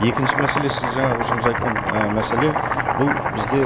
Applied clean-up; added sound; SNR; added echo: none; Domestic sounds, home sounds; -1 dB; none.